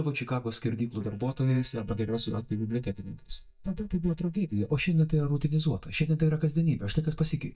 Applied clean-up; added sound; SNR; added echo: neural mask model DeepFilterNet 3.